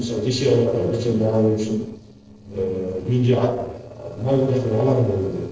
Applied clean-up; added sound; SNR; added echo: neural separator model SepFormer DNS4.